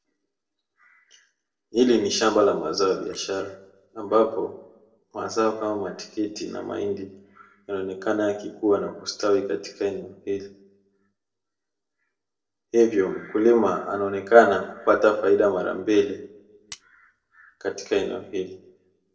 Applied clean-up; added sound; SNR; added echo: neural separator model SepFormer DNS4.